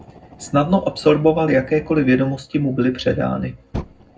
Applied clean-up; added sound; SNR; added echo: none; Fire; 19 dB; reverberation time 0.3 s.